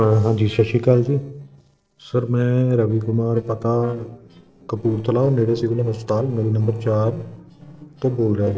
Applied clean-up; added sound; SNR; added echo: neural separator model SepFormer DNS4.